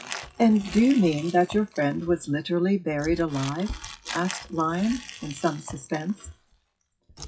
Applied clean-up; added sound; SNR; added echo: classical method WPE with log-MMSE.